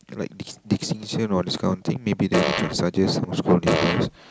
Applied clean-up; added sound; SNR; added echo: none; Fart; 0 dB; none.